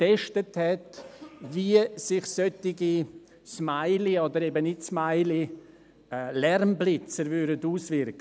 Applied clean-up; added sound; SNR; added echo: none; none; none; none.